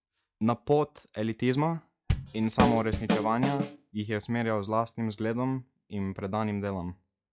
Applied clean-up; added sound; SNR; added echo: classical method log-MMSE.